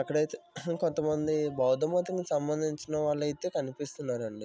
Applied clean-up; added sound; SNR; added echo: none; none; none; none.